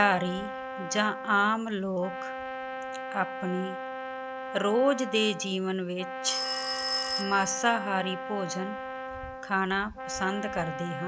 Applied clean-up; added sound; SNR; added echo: none; Brass instrument + Telephone; 6 dB; none.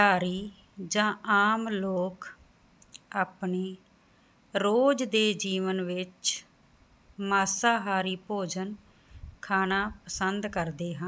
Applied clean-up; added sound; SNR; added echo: none; none; none; none.